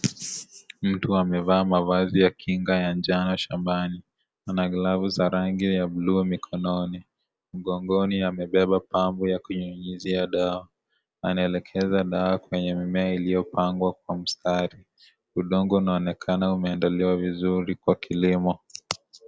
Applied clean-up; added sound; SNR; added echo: none; none; none; none.